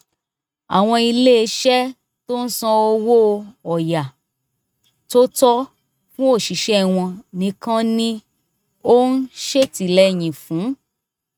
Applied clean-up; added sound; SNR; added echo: neural mask model RNNoise.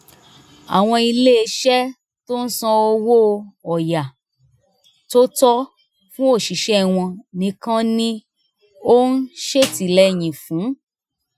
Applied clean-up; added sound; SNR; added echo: classical method Wiener filter.